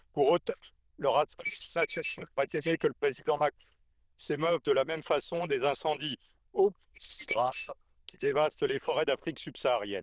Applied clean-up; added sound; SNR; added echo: neural diffusion model UNIVERSE++.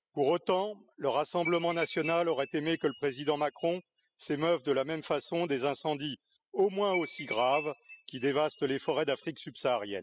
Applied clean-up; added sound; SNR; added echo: classical method spectral subtraction.